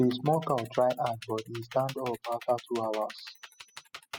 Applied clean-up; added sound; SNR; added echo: classical method spectral subtraction.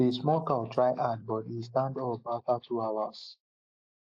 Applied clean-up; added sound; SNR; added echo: neural mask model Resemble Enhance denoiser.